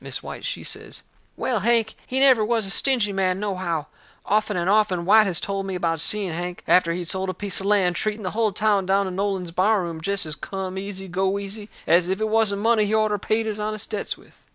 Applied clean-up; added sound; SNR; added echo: none; none; none; none.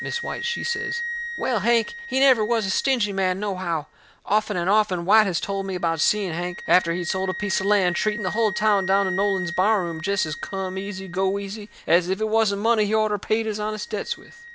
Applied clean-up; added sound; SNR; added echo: none; Wind instrument, woodwind instrument; 11 dB; none.